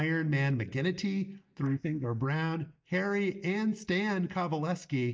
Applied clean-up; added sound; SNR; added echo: neural mask model DeepFilterNet 3.